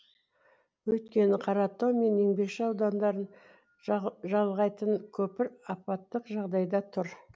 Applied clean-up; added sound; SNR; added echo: none; none; none; none.